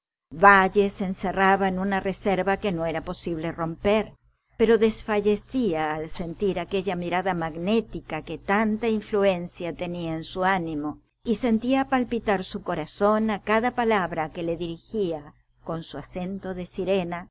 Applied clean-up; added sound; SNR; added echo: none; Rattle; 18 dB; none.